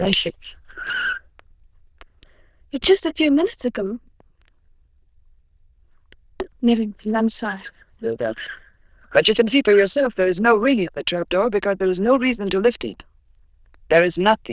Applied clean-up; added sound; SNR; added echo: neural diffusion model UNIVERSE++.